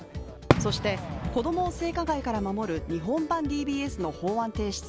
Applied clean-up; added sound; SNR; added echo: none; Fireworks; 2 dB; none.